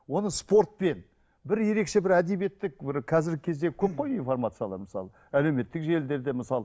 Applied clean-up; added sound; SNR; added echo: none; none; none; none.